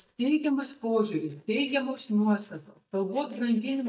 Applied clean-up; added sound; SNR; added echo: neural mask model DeepFilterNet 3.